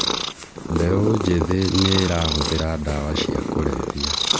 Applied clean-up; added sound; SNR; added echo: none; Purr; 2 dB; none.